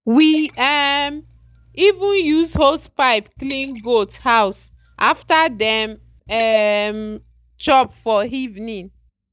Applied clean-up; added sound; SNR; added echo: neural mask model DeepFilterNet 3.